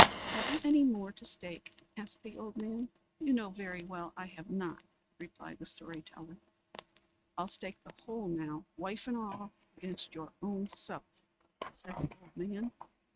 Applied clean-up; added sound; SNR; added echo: neural mask model RNNoise.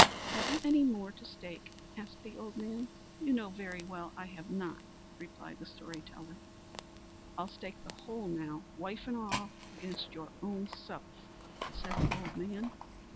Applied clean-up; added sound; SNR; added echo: none; Fire; 0 dB; none.